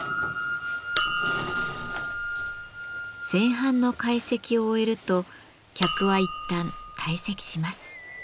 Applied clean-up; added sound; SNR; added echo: none; Chink, clink; 0 dB; none.